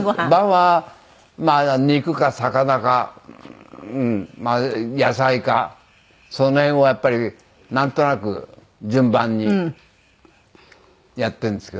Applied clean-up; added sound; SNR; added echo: none; none; none; none.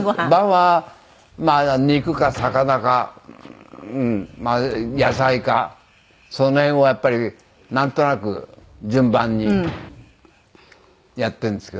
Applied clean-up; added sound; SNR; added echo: none; Sliding door; 17 dB; none.